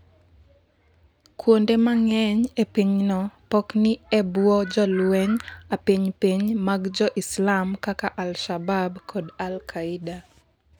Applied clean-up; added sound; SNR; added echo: none; none; none; none.